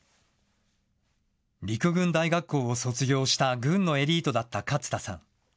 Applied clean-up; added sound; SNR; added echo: none; none; none; none.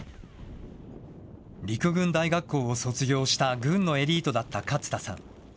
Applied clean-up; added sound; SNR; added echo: none; Boom; 17 dB; none.